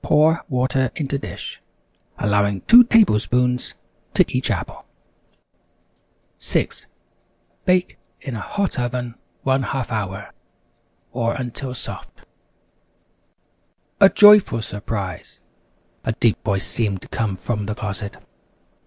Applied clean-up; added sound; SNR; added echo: none; none; none; none.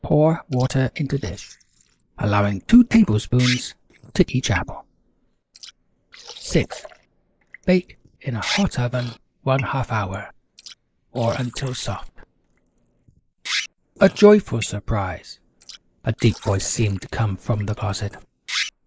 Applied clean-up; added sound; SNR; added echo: neural mask model Resemble Enhance denoiser.